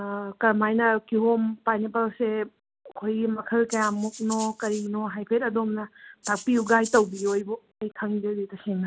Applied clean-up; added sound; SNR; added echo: none; Rattle (instrument); 14 dB; none.